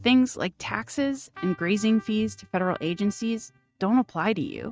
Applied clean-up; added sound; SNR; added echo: neural mask model RNNoise.